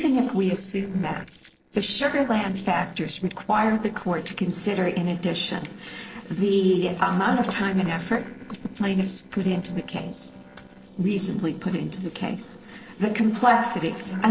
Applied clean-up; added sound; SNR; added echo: neural separator model SepFormer DNS4.